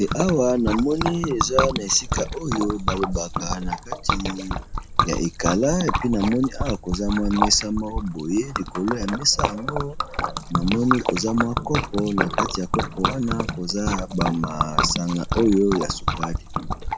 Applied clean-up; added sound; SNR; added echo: none; Liquid; 2 dB; none.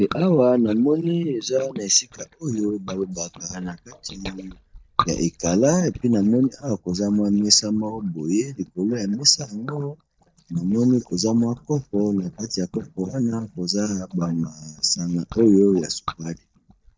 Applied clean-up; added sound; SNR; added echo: neural mask model DeepFilterNet 3.